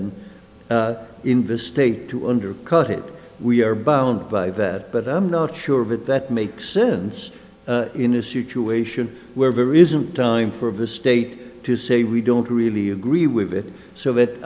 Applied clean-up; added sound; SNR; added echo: none; none; none; none.